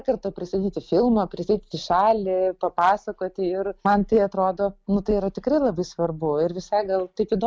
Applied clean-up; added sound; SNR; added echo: none; none; none; none.